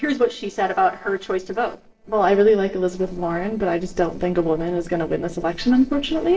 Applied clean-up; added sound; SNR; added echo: neural separator model SepFormer DNS4.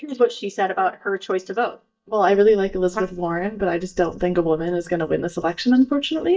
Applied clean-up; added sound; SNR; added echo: neural mask model DeepFilterNet 3.